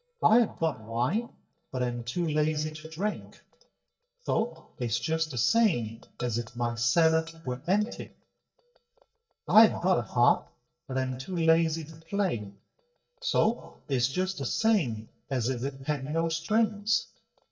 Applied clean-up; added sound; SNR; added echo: neural mask model DeepFilterNet 3.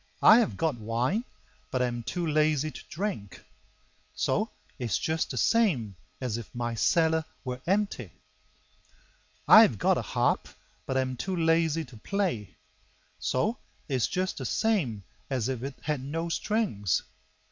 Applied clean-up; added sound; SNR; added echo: none; none; none; none.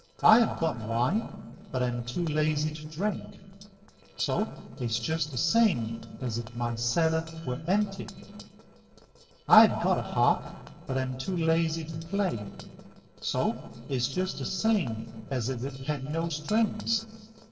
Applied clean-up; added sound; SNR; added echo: neural separator model SepFormer DNS4.